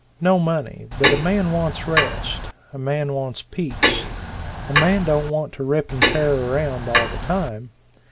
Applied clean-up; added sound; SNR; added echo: none; Clock; 0 dB; none.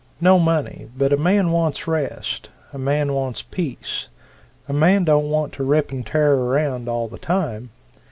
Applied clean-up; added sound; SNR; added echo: none; none; none; none.